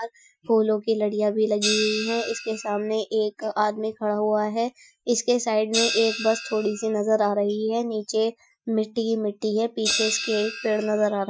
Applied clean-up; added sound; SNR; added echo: classical method Wiener filter.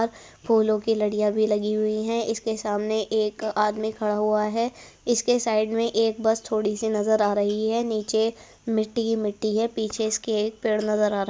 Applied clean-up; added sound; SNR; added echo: none; none; none; none.